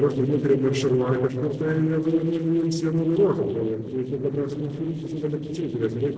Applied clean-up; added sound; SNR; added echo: neural separator model SepFormer DNS4.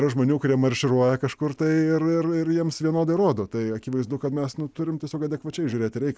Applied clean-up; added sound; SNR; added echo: none; none; none; none.